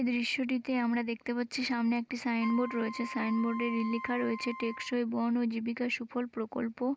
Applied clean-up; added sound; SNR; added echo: none; Wind instrument, woodwind instrument; 12 dB; none.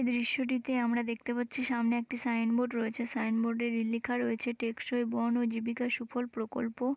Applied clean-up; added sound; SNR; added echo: none; none; none; none.